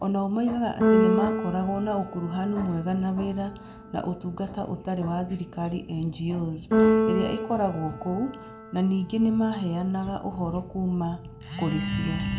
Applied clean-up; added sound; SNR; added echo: none; Keyboard (musical); 2 dB; reverberation time 0.5 s.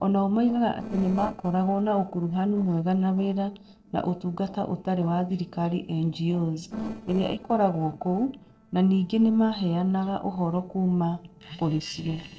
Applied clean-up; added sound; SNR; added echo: neural separator model SepFormer DNS4.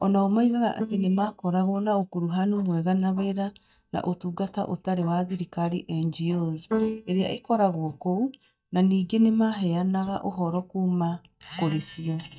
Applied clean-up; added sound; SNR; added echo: neural mask model DeepFilterNet 3.